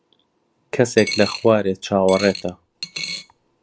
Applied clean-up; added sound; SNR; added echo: none; Coin (dropping); 11 dB; none.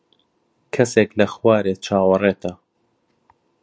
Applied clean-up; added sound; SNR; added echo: none; none; none; none.